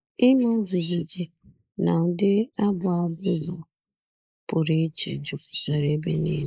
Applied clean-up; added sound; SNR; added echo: neural mask model Resemble Enhance denoiser.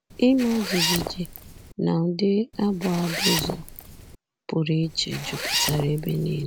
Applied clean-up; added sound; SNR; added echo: none; Zipper (clothing); 5 dB; none.